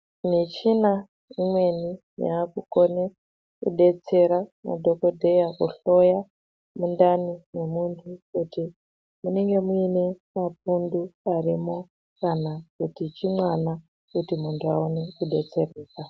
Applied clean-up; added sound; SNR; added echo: none; none; none; none.